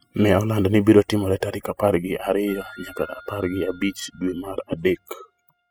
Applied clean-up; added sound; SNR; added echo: classical method spectral subtraction.